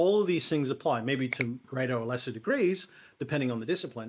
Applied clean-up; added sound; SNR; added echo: neural mask model Resemble Enhance denoiser.